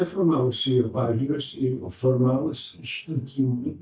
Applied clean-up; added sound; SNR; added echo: neural mask model DeepFilterNet 3.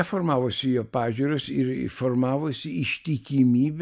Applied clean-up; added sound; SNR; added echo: none; none; none; none.